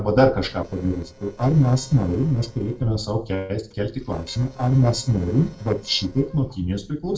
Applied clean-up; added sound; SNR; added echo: neural separator model SepFormer DNS4.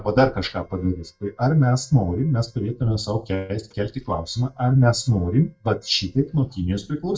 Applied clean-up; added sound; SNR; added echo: neural mask model DeepFilterNet 3.